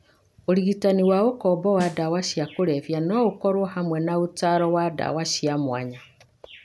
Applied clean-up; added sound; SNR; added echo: none; Snare drum; 20 dB; none.